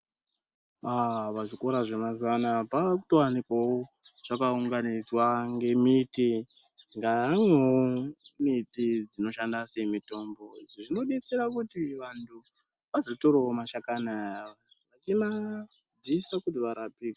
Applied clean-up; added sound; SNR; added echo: none; none; none; none.